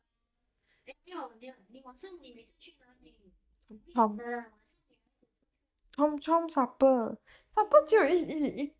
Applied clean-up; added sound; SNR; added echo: neural mask model DeepFilterNet 3.